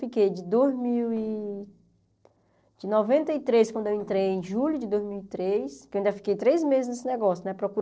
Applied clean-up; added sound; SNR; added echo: neural separator model SepFormer DNS4.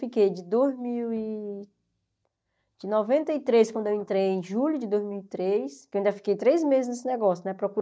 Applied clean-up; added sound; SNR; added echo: neural mask model DeepFilterNet 3.